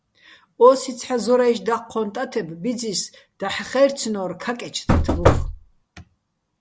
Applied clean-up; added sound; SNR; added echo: none; Knock / Wood; -4 dB; none.